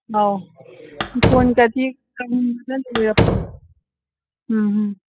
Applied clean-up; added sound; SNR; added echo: classical method spectral subtraction.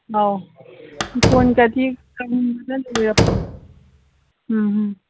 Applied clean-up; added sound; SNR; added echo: none; Slam; 1 dB; none.